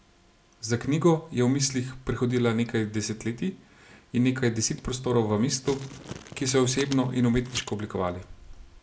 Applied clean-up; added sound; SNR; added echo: none; Crumpling, crinkling; 15 dB; none.